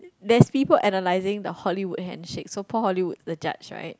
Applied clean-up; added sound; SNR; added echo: none; none; none; none.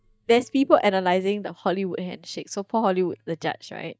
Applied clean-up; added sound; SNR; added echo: neural mask model DeepFilterNet 3.